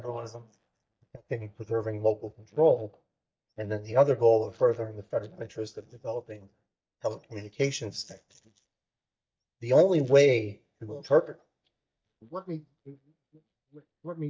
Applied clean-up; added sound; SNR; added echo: neural mask model DeepFilterNet 3.